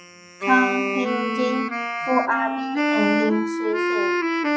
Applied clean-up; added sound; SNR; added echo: classical method log-MMSE.